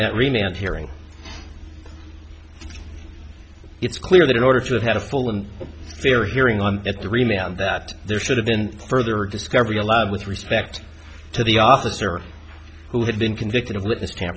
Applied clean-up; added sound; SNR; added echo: none; none; none; none.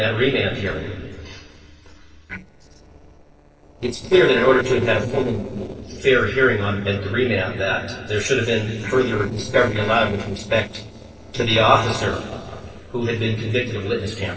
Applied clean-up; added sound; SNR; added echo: neural separator model SepFormer DNS4.